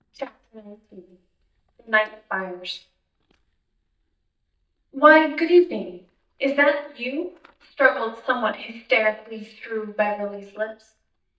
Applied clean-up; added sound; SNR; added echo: neural mask model DeepFilterNet 3.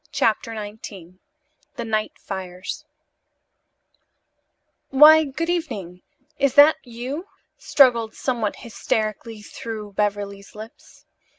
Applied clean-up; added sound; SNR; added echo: none; none; none; none.